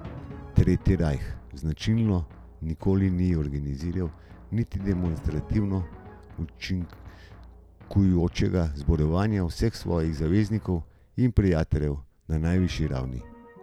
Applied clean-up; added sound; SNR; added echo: none; Drum; 19 dB; none.